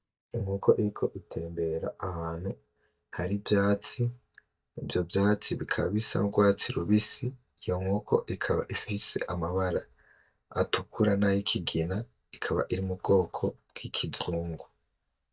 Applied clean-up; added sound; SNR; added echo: neural mask model DeepFilterNet 3.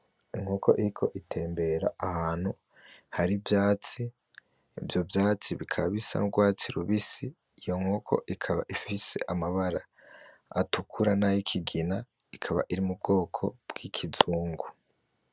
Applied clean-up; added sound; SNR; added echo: none; none; none; none.